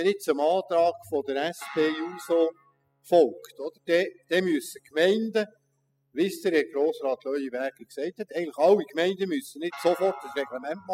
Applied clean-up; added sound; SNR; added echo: classical method spectral subtraction.